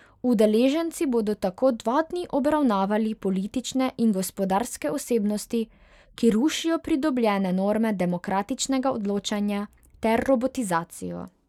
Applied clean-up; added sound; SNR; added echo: neural mask model Resemble Enhance denoiser.